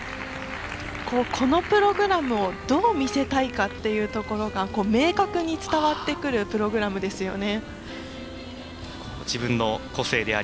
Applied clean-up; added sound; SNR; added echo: none; Gull, seagull + Wind instrument, woodwind instrument; 13 dB; none.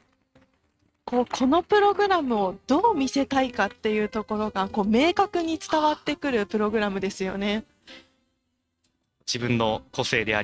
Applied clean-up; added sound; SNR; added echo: neural mask model RNNoise.